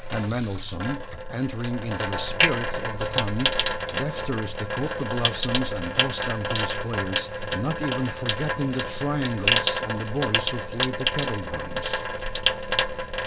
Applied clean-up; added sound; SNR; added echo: none; Sink (filling or washing) / Water tap, faucet; -3 dB; none.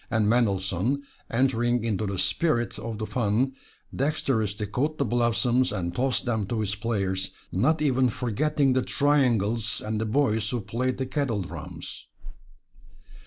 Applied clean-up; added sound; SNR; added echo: none; none; none; none.